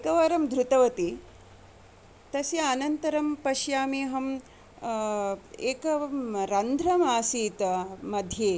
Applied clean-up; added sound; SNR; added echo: none; none; none; none.